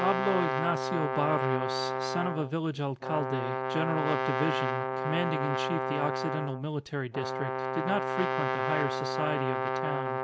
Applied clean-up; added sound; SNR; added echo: none; Brass instrument; -1 dB; none.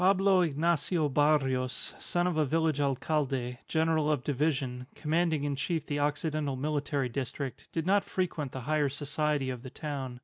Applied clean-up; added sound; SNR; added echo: none; none; none; none.